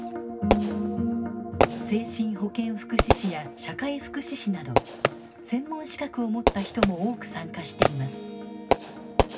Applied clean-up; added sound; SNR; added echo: none; Fireworks; -1 dB; reverberation time 0.4 s.